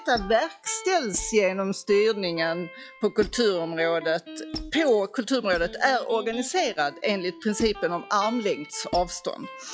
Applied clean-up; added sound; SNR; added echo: classical method log-MMSE.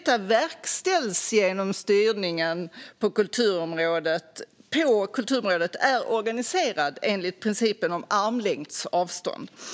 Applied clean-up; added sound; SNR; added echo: none; none; none; none.